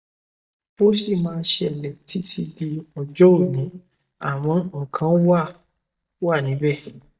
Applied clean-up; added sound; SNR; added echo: neural mask model DeepFilterNet 3.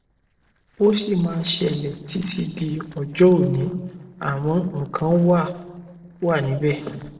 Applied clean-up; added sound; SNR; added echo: neural separator model SepFormer DNS4.